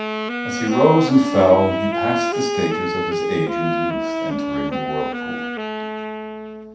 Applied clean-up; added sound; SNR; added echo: none; Wind instrument, woodwind instrument; 2 dB; reverberation time 0.7 s.